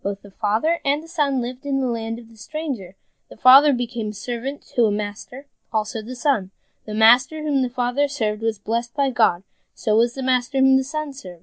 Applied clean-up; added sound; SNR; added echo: none; none; none; none.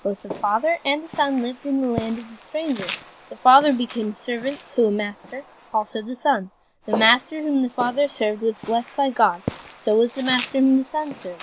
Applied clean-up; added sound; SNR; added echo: none; Walk, footsteps; 14 dB; none.